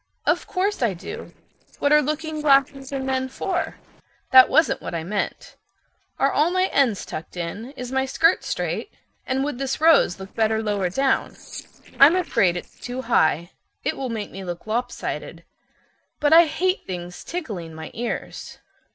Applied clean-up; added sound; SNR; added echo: neural separator model SepFormer DNS4.